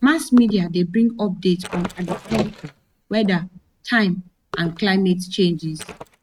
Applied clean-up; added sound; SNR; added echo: neural mask model RNNoise.